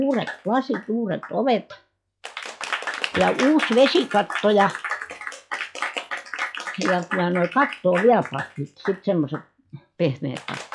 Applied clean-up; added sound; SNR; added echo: classical method log-MMSE.